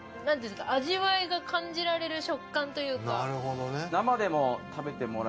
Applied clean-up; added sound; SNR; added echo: none; none; none; none.